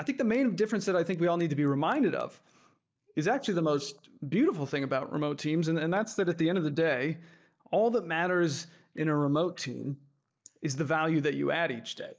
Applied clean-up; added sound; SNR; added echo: neural mask model Resemble Enhance denoiser.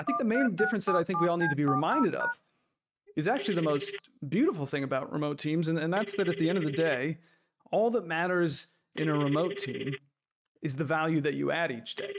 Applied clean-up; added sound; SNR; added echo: neural mask model RNNoise.